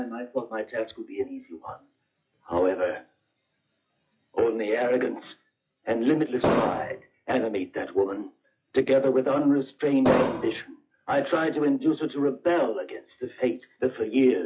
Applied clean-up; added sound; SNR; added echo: classical method log-MMSE.